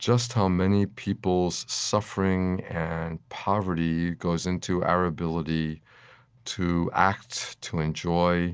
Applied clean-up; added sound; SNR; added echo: none; none; none; none.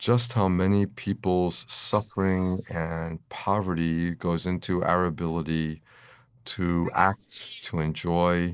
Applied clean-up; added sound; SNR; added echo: neural mask model Resemble Enhance denoiser.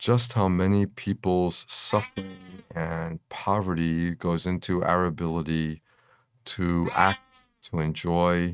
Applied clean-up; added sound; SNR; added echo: neural mask model RNNoise.